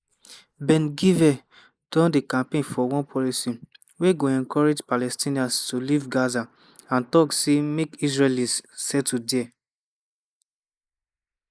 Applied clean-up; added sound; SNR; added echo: neural mask model Resemble Enhance denoiser.